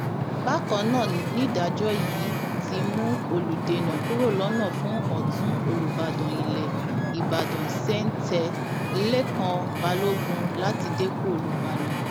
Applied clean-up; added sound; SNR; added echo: none; Wind / Ocean; -1 dB; none.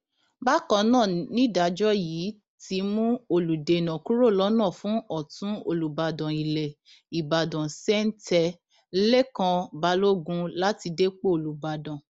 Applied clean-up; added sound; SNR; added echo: none; none; none; none.